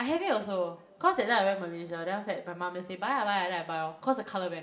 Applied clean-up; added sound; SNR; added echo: none; none; none; reverberation time 1.6 s.